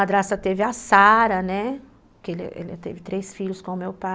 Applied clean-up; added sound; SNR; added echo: none; none; none; none.